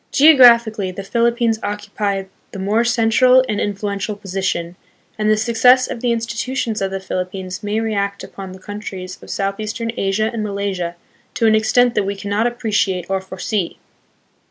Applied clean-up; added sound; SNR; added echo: none; none; none; none.